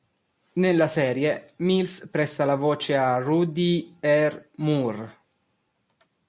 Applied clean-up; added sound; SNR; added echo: none; none; none; none.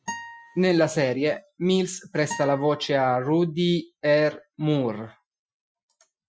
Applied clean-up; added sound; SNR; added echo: classical method Wiener filter.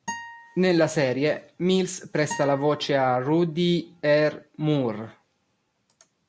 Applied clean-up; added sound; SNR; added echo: none; Acoustic guitar; 16 dB; none.